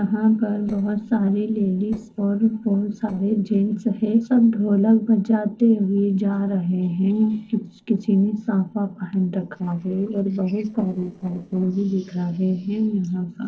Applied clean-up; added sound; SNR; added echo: neural separator model SepFormer DNS4.